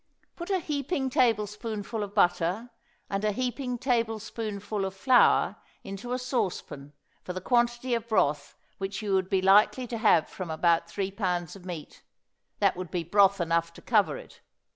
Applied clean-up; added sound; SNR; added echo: none; none; none; none.